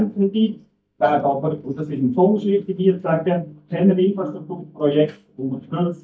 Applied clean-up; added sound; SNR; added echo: neural mask model DeepFilterNet 3.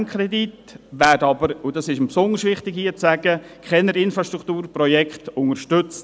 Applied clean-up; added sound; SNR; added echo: none; none; none; none.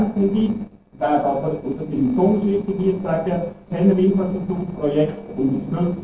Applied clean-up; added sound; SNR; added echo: neural separator model SepFormer DNS4.